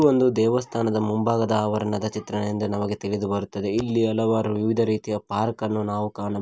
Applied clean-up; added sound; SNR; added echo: none; none; none; none.